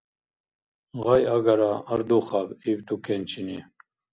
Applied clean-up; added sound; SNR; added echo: none; none; none; none.